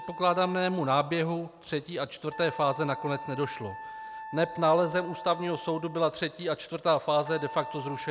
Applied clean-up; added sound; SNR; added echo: none; Wind instrument, woodwind instrument; 13 dB; none.